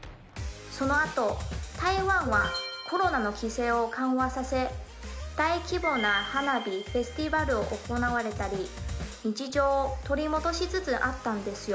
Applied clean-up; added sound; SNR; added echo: none; Drum kit; 9 dB; none.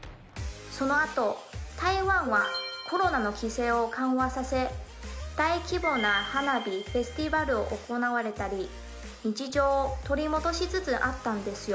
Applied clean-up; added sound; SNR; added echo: none; none; none; none.